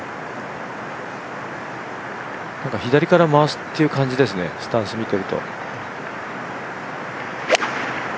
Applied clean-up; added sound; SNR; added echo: none; none; none; none.